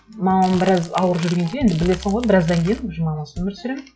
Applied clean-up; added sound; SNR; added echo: classical method log-MMSE.